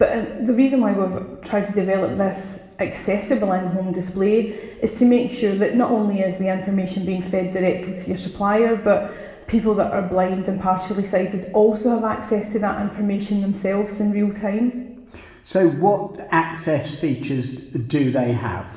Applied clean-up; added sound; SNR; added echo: none; none; none; reverberation time 1.2 s.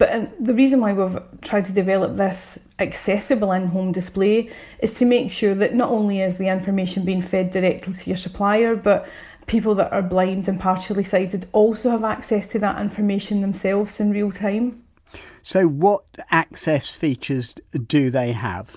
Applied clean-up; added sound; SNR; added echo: none; none; none; none.